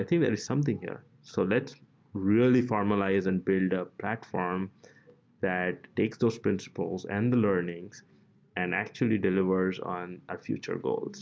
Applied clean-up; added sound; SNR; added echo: none; none; none; none.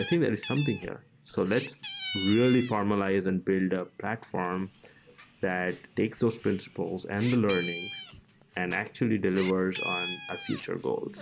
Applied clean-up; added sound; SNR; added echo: none; Meow; 12 dB; none.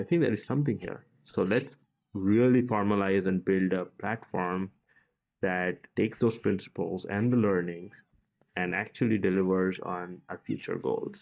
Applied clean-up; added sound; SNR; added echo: neural mask model DeepFilterNet 3.